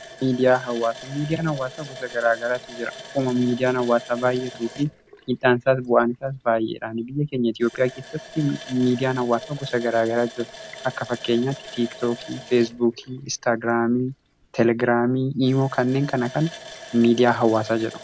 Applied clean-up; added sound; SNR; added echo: none; Water tap, faucet; 18 dB; none.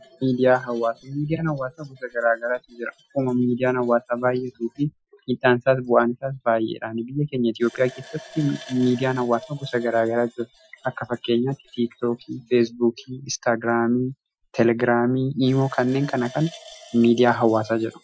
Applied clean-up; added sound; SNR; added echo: classical method Wiener filter.